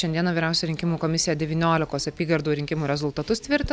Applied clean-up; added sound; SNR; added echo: none; none; none; none.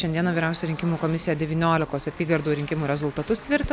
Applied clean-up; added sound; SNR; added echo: none; Accelerating, revving, vroom; 18 dB; none.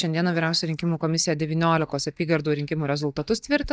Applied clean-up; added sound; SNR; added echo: neural mask model DeepFilterNet 3.